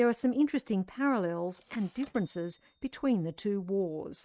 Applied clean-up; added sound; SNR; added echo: neural mask model RNNoise.